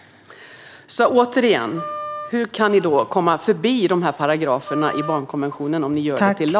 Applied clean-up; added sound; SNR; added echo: none; Wind instrument, woodwind instrument; 13 dB; none.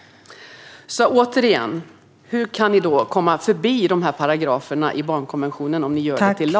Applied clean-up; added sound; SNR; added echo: none; none; none; none.